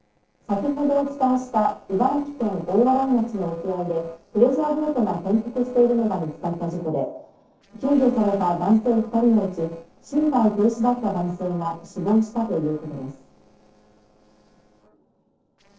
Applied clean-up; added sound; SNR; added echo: neural separator model SepFormer DNS4.